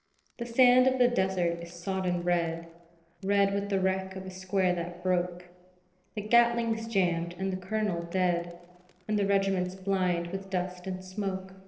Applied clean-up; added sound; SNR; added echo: neural separator model SepFormer DNS4.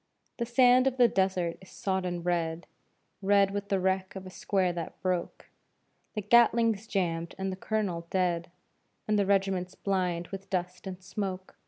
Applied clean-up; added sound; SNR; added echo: none; none; none; none.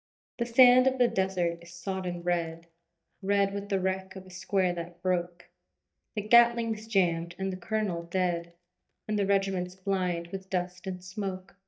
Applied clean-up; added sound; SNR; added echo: neural mask model DeepFilterNet 3.